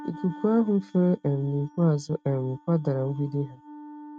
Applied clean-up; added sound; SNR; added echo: neural mask model RNNoise.